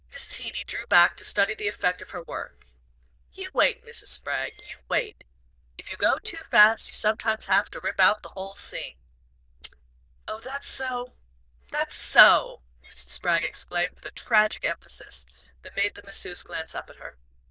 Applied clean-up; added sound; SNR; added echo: neural diffusion model UNIVERSE++.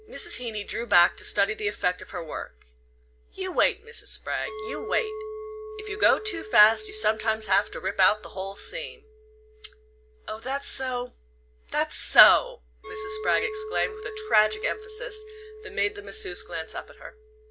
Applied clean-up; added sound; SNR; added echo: none; Chink, clink; 14 dB; none.